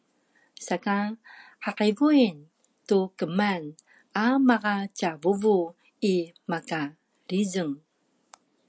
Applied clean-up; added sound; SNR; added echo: none; none; none; none.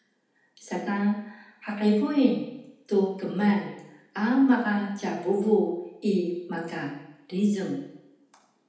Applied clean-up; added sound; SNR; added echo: none; none; none; reverberation time 0.8 s.